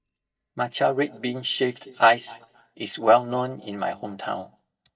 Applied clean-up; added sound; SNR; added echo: neural mask model DeepFilterNet 3.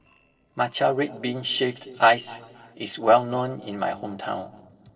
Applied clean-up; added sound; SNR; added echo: neural separator model SepFormer DNS4.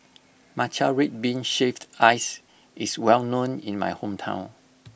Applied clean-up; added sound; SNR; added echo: none; none; none; none.